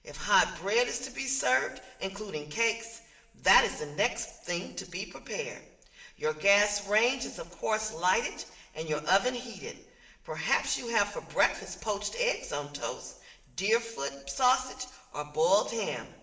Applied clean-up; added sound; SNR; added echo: none; none; none; reverberation time 0.9 s.